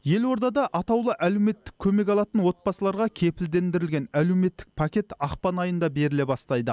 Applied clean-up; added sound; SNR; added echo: none; none; none; none.